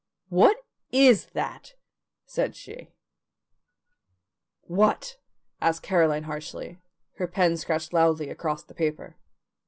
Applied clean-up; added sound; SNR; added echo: none; none; none; none.